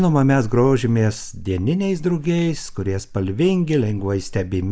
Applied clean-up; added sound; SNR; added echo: none; none; none; none.